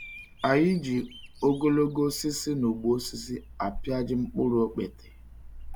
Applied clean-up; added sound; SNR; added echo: none; Bird vocalization, bird call, bird song; 15 dB; none.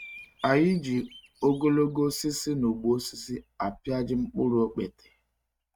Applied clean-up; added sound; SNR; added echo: neural mask model RNNoise.